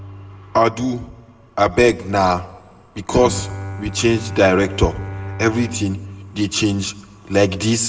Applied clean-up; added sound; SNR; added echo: none; Bowed string instrument; 13 dB; reverberation time 0.7 s.